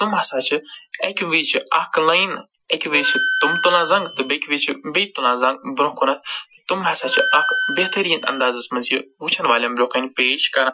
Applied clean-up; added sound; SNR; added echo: classical method Wiener filter.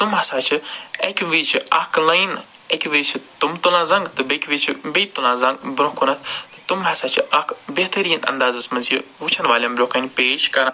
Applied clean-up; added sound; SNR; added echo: none; none; none; none.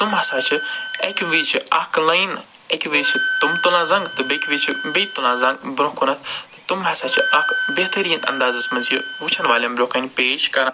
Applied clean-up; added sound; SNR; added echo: none; Wind instrument, woodwind instrument; 6 dB; none.